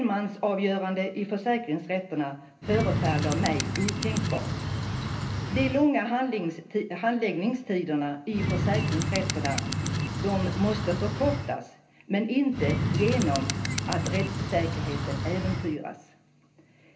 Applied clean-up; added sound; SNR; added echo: none; Bird; 0 dB; reverberation time 0.3 s.